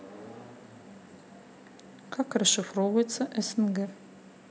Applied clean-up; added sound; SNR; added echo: none; none; none; none.